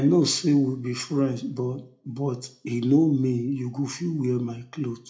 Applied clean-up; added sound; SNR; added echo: none; none; none; reverberation time 0.3 s.